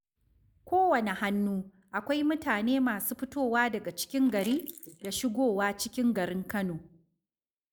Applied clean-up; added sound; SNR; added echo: neural mask model Resemble Enhance denoiser.